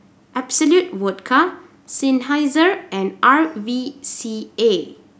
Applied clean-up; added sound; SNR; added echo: none; none; none; none.